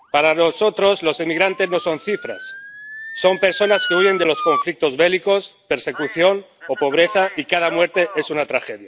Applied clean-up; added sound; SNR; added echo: none; Motor vehicle (road) / Siren; 12 dB; none.